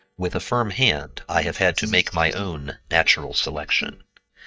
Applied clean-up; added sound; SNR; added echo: neural mask model DeepFilterNet 3.